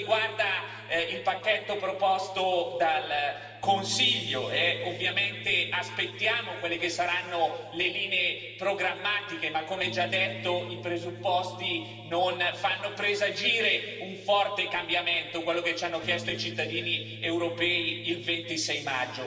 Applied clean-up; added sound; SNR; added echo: none; Bass guitar; 17 dB; reverberation time 2.1 s.